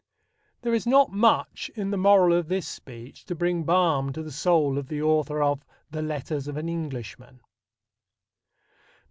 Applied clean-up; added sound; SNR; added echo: none; none; none; none.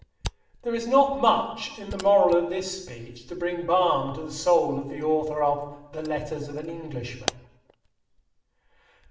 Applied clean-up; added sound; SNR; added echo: none; Camera; 17 dB; reverberation time 0.8 s.